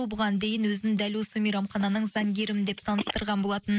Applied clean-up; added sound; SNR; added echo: neural mask model Resemble Enhance denoiser.